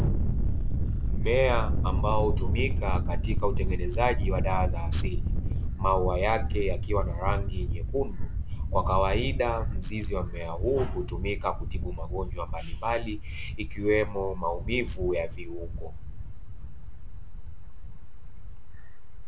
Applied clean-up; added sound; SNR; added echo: none; Thunder; -4 dB; none.